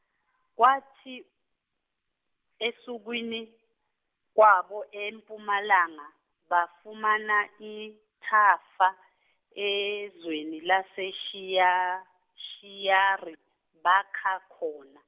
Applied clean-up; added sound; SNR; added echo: none; none; none; none.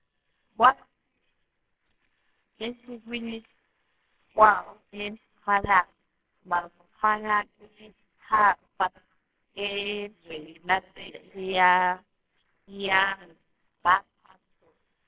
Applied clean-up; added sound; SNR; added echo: neural separator model SepFormer WHAMR!.